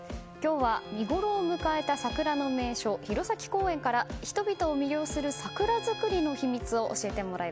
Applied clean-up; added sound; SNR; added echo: none; Bowed string instrument; 15 dB; none.